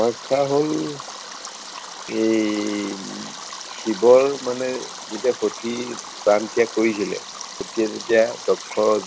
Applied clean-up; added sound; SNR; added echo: none; Stream; 13 dB; none.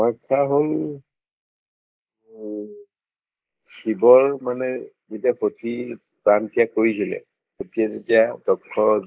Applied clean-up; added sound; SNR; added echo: neural mask model Resemble Enhance denoiser.